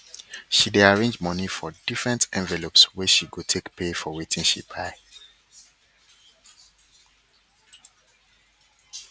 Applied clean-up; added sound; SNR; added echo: none; none; none; none.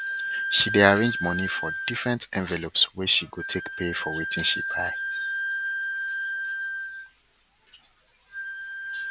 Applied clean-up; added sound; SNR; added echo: none; Wind instrument, woodwind instrument; 5 dB; none.